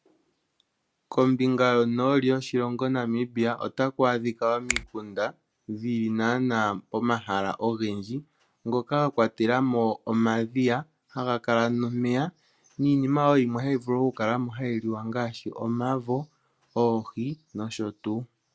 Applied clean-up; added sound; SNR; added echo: none; Finger snapping; 11 dB; none.